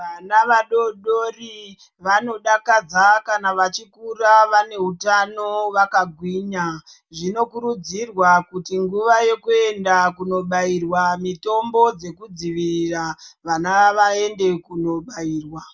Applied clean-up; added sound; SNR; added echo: none; none; none; none.